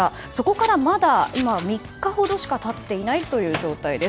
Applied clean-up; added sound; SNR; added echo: none; Microwave oven + Scissors; 17 dB; none.